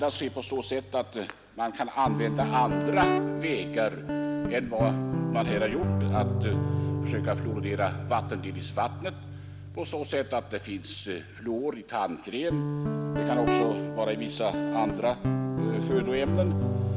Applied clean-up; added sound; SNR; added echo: none; Guitar; 0 dB; none.